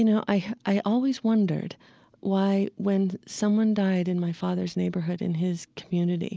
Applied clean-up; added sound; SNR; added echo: none; none; none; none.